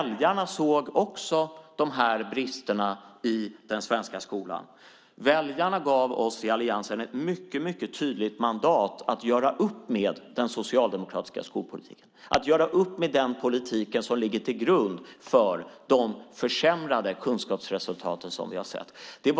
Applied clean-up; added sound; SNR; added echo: none; none; none; none.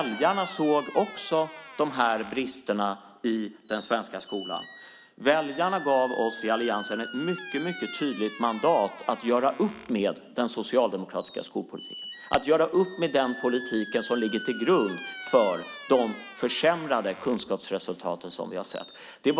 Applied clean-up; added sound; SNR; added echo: none; Squeak; 13 dB; none.